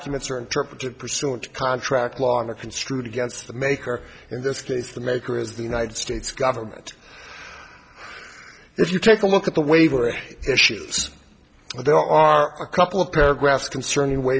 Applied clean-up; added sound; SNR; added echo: none; none; none; none.